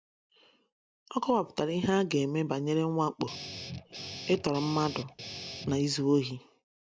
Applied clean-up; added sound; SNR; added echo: none; Guitar; 11 dB; none.